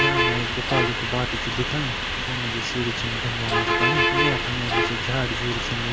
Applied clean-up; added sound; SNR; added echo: none; Bus; -5 dB; none.